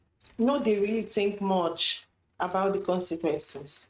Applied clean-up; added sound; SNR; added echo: neural mask model RNNoise.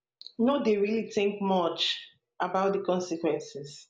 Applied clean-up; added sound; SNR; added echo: none; none; none; none.